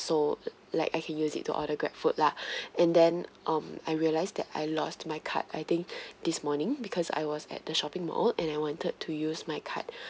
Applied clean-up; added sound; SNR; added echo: none; none; none; none.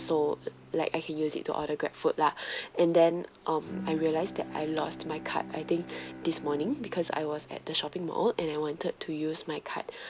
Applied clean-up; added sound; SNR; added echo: none; Bowed string instrument; 15 dB; none.